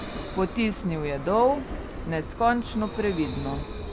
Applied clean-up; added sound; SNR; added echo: none; Vehicle; 8 dB; none.